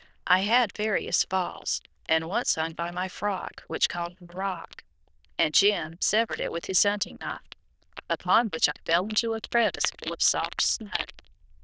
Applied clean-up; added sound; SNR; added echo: neural diffusion model UNIVERSE++.